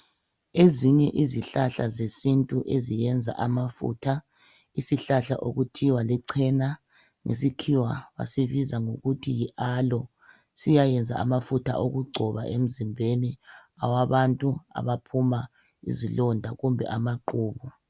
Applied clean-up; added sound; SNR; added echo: none; none; none; none.